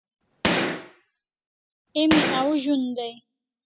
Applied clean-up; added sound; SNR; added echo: classical method spectral subtraction.